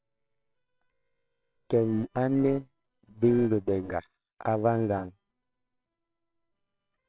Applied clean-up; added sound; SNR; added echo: neural separator model SepFormer WHAMR!.